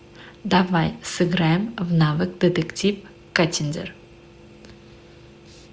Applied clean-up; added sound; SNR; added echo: none; none; none; none.